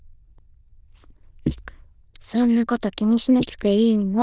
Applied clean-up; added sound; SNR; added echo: neural diffusion model UNIVERSE++.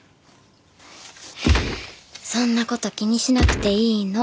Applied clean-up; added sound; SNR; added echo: none; Gunshot, gunfire; -2 dB; none.